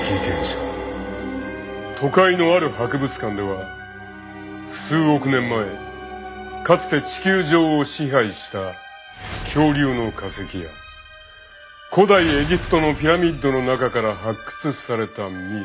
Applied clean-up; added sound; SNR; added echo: none; none; none; none.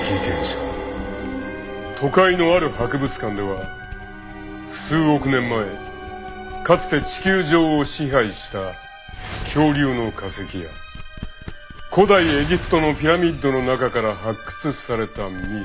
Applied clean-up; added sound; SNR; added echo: none; Domestic sounds, home sounds; 16 dB; none.